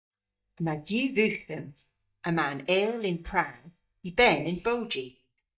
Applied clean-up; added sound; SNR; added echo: neural mask model DeepFilterNet 3.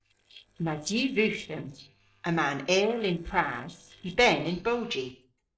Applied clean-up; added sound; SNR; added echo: neural separator model SepFormer DNS4.